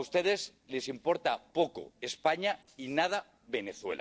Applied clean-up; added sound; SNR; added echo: neural separator model SepFormer DNS4.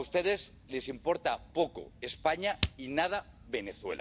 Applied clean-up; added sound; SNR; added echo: none; Hands; 6 dB; none.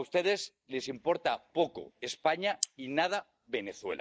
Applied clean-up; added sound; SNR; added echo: neural mask model Resemble Enhance denoiser.